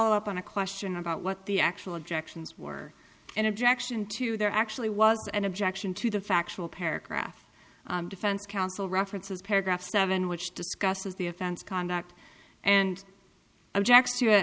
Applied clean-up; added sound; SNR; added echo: none; none; none; none.